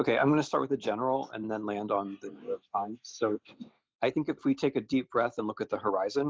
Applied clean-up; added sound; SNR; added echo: neural mask model Resemble Enhance denoiser.